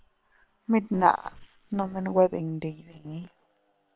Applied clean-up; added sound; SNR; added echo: neural separator model SepFormer WHAM!.